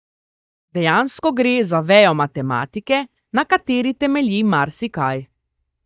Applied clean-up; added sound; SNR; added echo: neural mask model DeepFilterNet 3.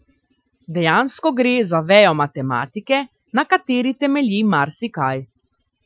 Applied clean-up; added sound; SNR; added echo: classical method Wiener filter.